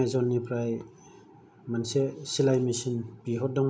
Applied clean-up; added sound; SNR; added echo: none; none; none; none.